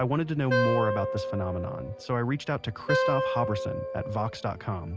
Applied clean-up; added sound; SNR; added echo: none; Wind instrument, woodwind instrument; 1 dB; none.